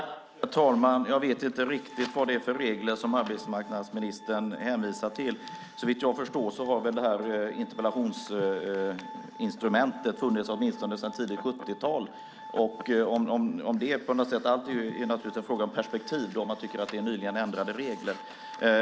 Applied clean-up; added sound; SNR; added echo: none; Glass; 18 dB; none.